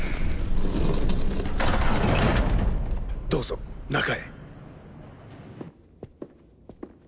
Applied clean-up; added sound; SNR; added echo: none; none; none; none.